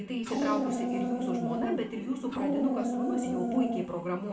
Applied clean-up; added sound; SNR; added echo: none; Dog; -2 dB; reverberation time 2.0 s.